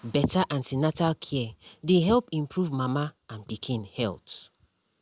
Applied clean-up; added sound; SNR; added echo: none; none; none; none.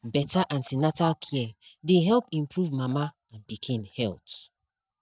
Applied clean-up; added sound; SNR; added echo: neural mask model DeepFilterNet 3.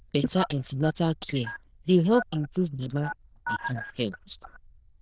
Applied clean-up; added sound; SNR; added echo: neural diffusion model UNIVERSE++.